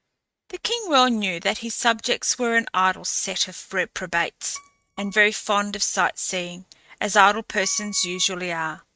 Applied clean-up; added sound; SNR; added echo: neural mask model RNNoise.